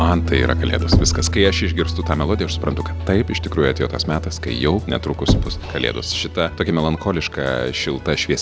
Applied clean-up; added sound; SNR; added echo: none; Knock / Wood + Piano; 3 dB; none.